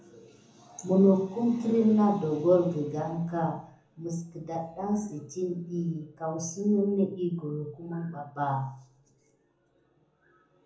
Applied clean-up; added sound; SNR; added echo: none; none; none; reverberation time 0.6 s.